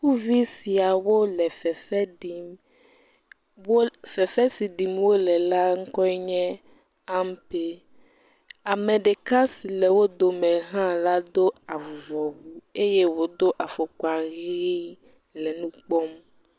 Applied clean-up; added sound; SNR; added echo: none; none; none; none.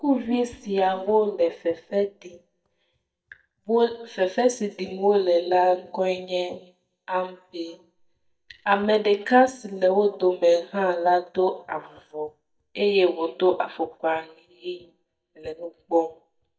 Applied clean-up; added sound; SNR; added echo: neural mask model DeepFilterNet 3.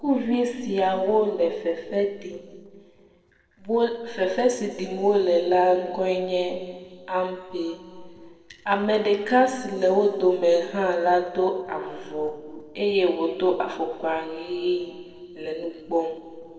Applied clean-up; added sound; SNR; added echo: neural separator model SepFormer DNS4.